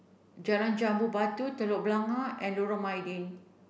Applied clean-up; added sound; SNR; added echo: none; none; none; none.